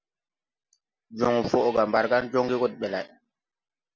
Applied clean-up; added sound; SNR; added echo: none; none; none; none.